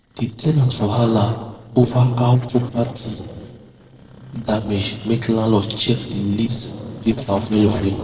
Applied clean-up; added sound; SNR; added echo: neural separator model SepFormer DNS4.